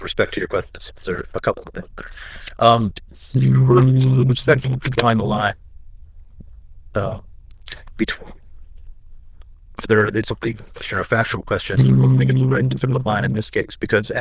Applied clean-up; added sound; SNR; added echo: neural diffusion model UNIVERSE++.